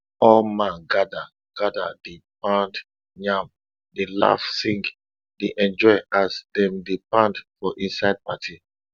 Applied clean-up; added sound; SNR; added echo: none; none; none; none.